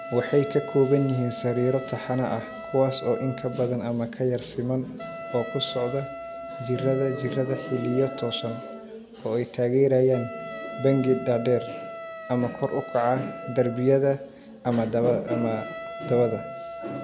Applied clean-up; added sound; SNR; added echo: none; Wind instrument, woodwind instrument; 13 dB; none.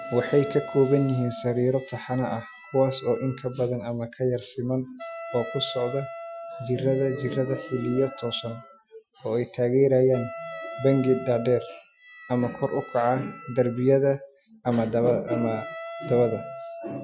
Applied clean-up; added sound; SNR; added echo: classical method Wiener filter.